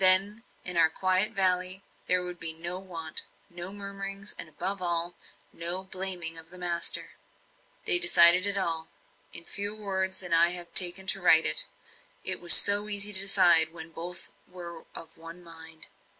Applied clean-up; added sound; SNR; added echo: none; none; none; none.